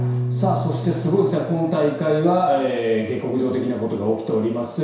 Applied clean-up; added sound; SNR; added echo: none; Piano; 9 dB; reverberation time 0.7 s.